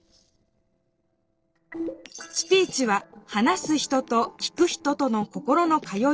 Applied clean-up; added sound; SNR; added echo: neural separator model SepFormer DNS4.